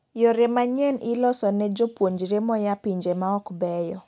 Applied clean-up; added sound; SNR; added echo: none; none; none; none.